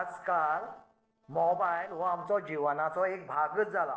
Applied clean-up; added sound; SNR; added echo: neural separator model SepFormer DNS4.